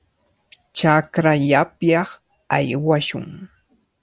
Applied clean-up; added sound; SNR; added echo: none; none; none; none.